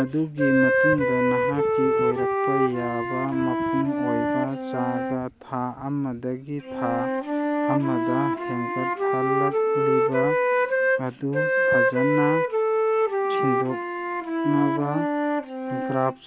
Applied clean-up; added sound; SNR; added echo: none; Wind instrument, woodwind instrument; -4 dB; none.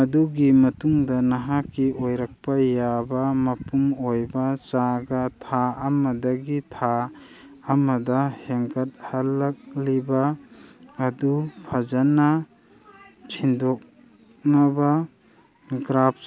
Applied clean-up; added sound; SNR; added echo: none; none; none; none.